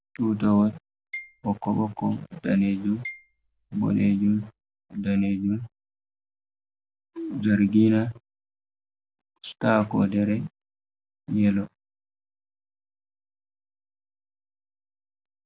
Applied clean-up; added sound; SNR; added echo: none; Marimba, xylophone; 18 dB; none.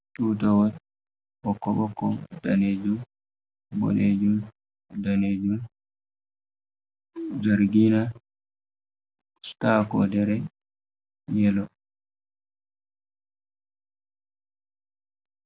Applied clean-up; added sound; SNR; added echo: none; none; none; none.